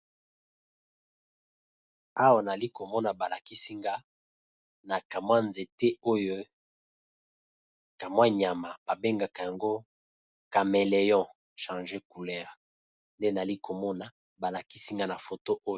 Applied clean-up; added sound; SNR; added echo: none; none; none; none.